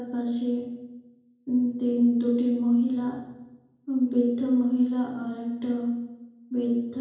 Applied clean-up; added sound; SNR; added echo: none; none; none; reverberation time 1.0 s.